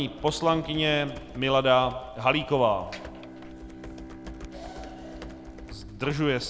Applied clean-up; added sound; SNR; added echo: none; Computer keyboard + Bowed string instrument; 14 dB; none.